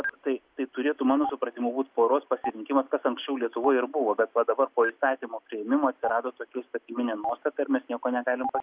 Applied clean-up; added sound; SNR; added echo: none; Stream; 12 dB; none.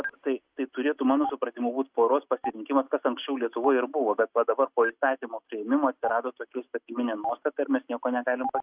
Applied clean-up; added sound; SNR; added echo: neural mask model RNNoise.